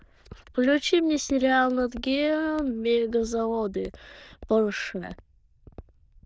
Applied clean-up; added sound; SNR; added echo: neural diffusion model UNIVERSE++.